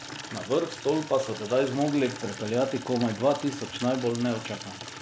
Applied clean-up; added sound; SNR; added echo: none; Water tap, faucet / Liquid; 12 dB; none.